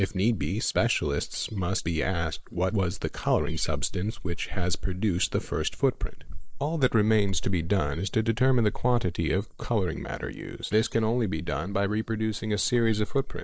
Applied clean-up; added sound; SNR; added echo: neural mask model Resemble Enhance denoiser.